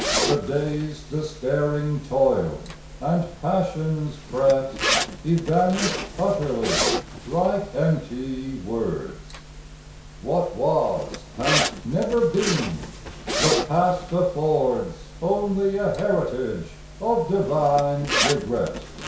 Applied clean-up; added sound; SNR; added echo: none; Zipper (clothing); 6 dB; reverberation time 0.6 s.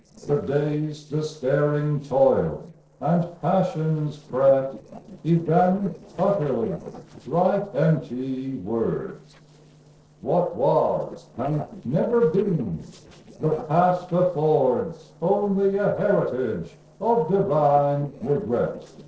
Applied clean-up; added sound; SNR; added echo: neural separator model SepFormer DNS4.